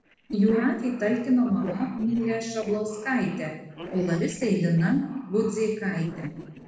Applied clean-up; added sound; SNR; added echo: neural separator model SepFormer DNS4.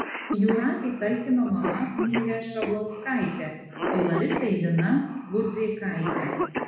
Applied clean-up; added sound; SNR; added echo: none; Cough; 6 dB; reverberation time 1.0 s.